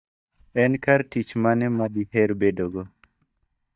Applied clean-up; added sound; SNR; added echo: neural mask model DeepFilterNet 3.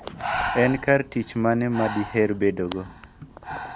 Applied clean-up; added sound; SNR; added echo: none; Breathing; 9 dB; none.